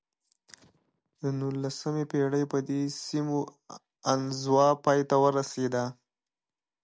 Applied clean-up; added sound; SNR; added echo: none; none; none; none.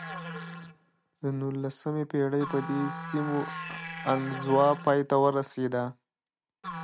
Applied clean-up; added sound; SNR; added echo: none; Musical instrument; 11 dB; none.